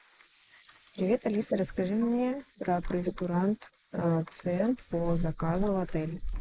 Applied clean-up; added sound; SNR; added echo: neural mask model Resemble Enhance denoiser.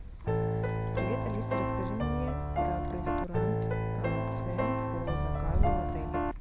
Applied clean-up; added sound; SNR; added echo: none; Piano; -4 dB; none.